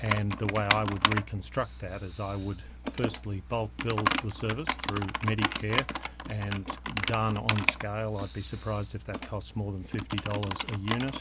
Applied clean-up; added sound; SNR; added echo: none; Computer keyboard; 2 dB; none.